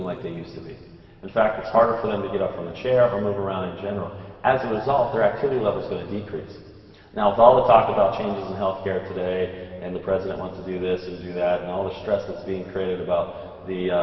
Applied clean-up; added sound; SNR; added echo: none; none; none; reverberation time 2.2 s.